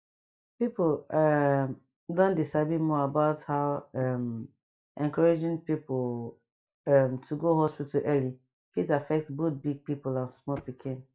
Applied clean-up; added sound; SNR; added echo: neural mask model DeepFilterNet 3.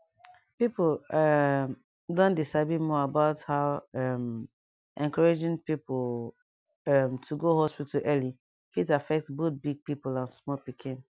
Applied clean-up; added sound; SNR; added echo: none; none; none; none.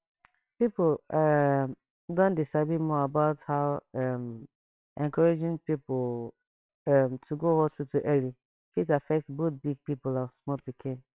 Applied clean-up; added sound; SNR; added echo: neural separator model SepFormer WHAMR!.